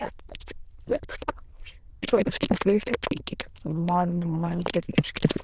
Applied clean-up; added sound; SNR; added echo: neural diffusion model UNIVERSE++.